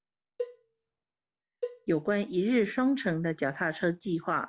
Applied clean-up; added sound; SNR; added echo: none; Cowbell; 12 dB; none.